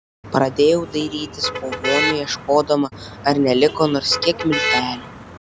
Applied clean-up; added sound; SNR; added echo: none; Motor vehicle (road); 7 dB; none.